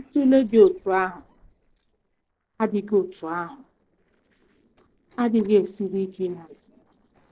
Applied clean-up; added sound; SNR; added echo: neural separator model SepFormer DNS4.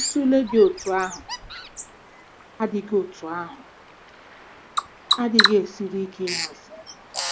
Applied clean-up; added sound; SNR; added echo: none; Bird vocalization, bird call, bird song; 4 dB; none.